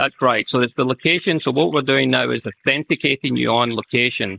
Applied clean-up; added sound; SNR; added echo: neural mask model Resemble Enhance denoiser.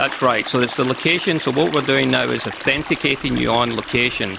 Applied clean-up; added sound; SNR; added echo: none; Stream; 12 dB; none.